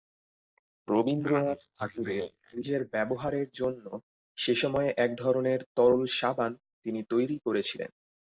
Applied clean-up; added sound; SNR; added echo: neural mask model Resemble Enhance denoiser.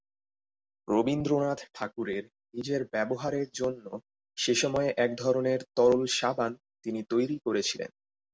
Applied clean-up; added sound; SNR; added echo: none; none; none; none.